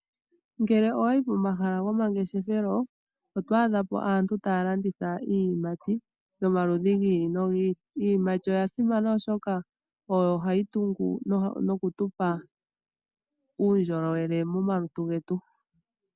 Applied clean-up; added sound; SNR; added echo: none; none; none; none.